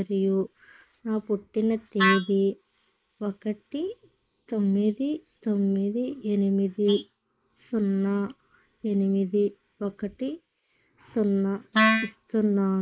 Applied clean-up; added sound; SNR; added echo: neural mask model Resemble Enhance denoiser.